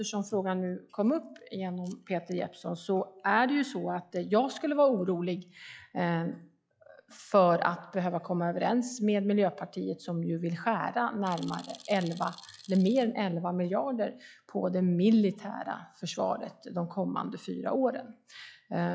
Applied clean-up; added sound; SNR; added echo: classical method log-MMSE.